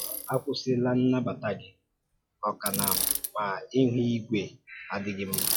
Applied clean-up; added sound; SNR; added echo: classical method log-MMSE.